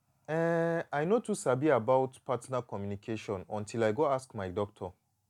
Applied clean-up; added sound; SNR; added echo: none; none; none; none.